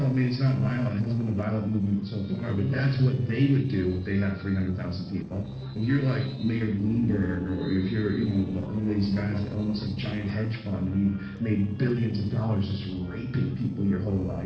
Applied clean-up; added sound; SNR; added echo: neural separator model SepFormer DNS4.